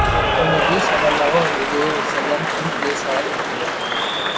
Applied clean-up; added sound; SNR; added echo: none; Applause / Cheering; -4 dB; none.